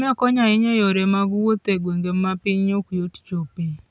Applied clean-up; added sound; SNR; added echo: none; none; none; none.